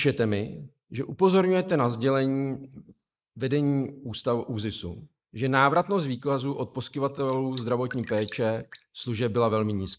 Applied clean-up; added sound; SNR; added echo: neural mask model Resemble Enhance denoiser.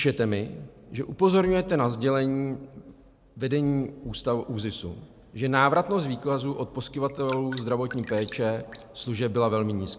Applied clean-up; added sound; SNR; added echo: none; Drip; 16 dB; none.